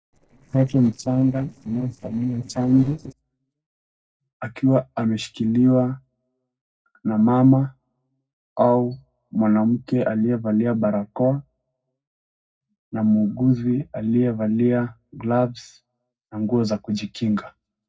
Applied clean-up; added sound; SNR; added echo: neural separator model SepFormer DNS4.